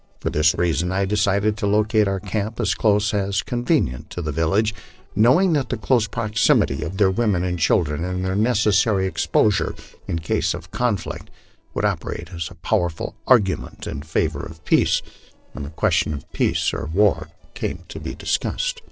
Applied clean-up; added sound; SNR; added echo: neural separator model SepFormer DNS4.